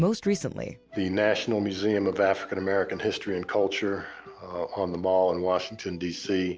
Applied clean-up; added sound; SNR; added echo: none; none; none; none.